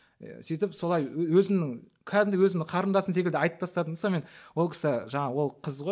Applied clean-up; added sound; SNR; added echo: none; none; none; none.